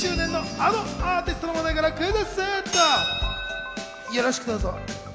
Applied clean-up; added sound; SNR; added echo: none; none; none; none.